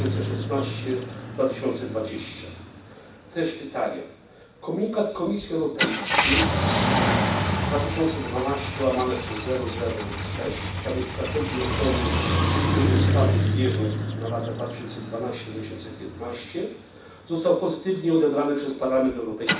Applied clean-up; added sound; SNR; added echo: none; Car; -1 dB; reverberation time 0.7 s.